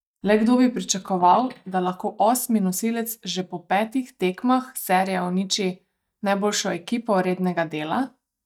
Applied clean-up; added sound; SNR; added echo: neural mask model DeepFilterNet 3.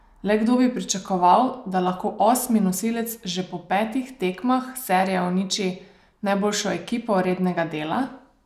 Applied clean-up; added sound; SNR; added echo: none; none; none; none.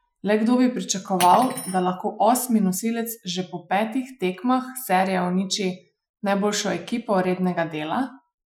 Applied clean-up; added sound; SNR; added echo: classical method Wiener filter.